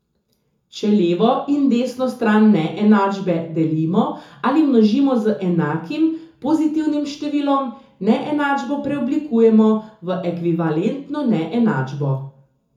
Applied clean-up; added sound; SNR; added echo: none; none; none; reverberation time 0.6 s.